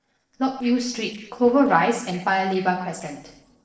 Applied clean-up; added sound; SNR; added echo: neural separator model SepFormer DNS4.